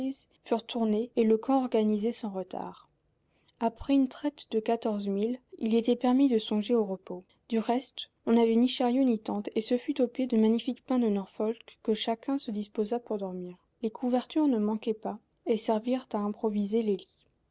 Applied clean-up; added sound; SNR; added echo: none; none; none; none.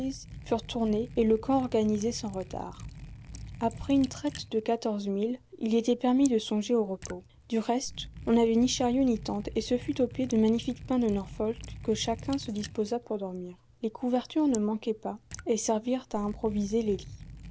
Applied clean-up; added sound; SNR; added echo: none; Liquid; 16 dB; none.